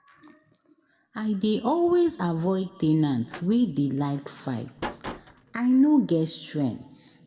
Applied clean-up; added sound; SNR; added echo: none; Slam; 16 dB; reverberation time 1.3 s.